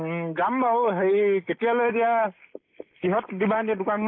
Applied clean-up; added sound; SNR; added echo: neural mask model Resemble Enhance denoiser.